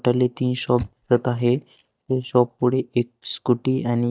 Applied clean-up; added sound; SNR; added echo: neural mask model DeepFilterNet 3.